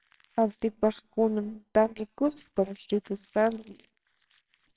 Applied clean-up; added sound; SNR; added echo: neural separator model SepFormer WHAMR!.